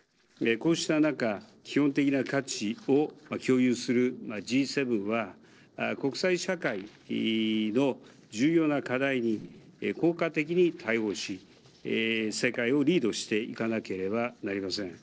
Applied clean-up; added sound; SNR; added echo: neural separator model SepFormer DNS4.